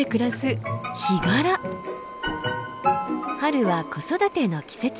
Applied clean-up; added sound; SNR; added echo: none; Explosion + Wind instrument, woodwind instrument; 15 dB; none.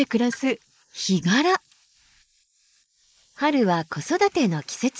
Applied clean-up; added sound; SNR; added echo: neural mask model Resemble Enhance denoiser.